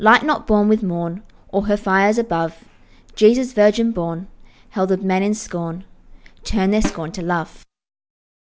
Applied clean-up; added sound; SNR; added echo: none; Snare drum; 12 dB; none.